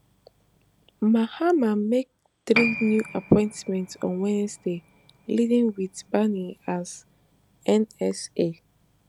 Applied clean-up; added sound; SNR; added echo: none; Piano; 13 dB; none.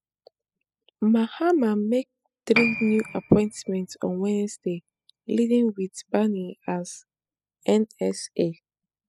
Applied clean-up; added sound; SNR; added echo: classical method spectral subtraction.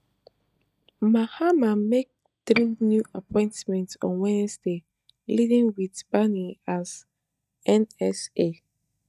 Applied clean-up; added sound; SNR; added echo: neural mask model DeepFilterNet 3.